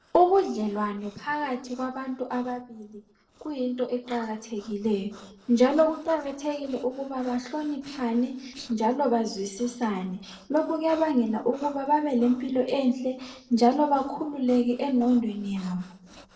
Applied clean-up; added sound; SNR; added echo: neural separator model SepFormer DNS4.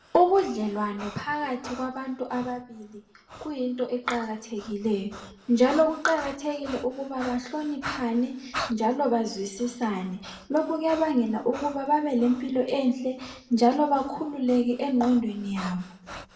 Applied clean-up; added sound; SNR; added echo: none; Breathing; 17 dB; reverberation time 0.6 s.